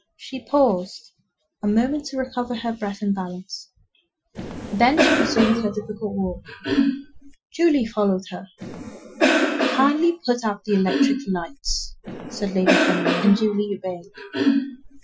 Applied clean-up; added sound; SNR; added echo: classical method Wiener filter.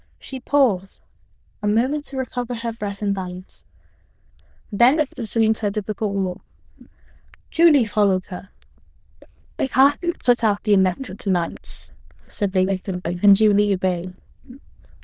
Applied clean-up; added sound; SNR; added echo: neural diffusion model UNIVERSE++.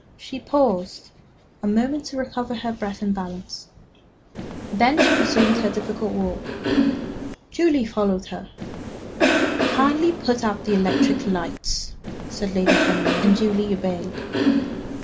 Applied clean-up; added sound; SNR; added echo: none; Cough; -1 dB; none.